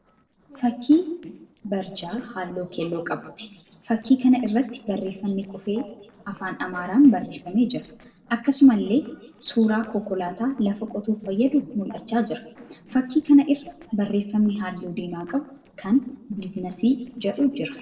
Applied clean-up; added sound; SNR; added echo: neural separator model SepFormer DNS4.